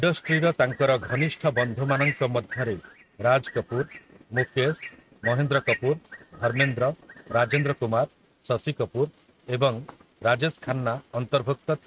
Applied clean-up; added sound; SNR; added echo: neural mask model RNNoise.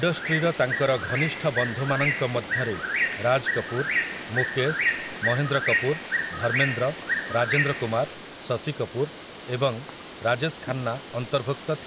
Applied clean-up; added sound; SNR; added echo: none; Bird; 2 dB; none.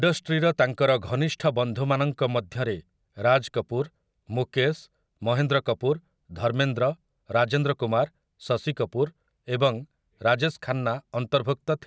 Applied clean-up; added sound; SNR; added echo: none; none; none; none.